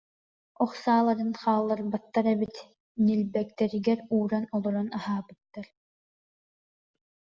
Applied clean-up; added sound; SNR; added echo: none; none; none; none.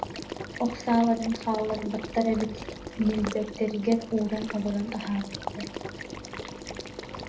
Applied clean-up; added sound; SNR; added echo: none; Water / Liquid; 9 dB; reverberation time 0.3 s.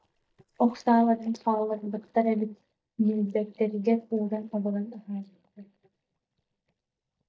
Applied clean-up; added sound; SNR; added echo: neural mask model DeepFilterNet 3.